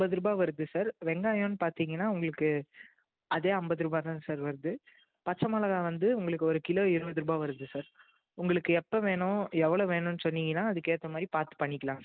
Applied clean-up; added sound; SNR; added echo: none; none; none; none.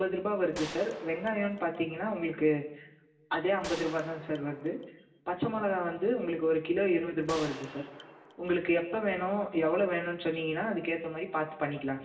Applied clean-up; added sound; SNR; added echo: none; Gunshot, gunfire; 14 dB; reverberation time 0.9 s.